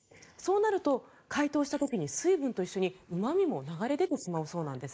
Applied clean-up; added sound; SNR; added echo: neural mask model Resemble Enhance denoiser.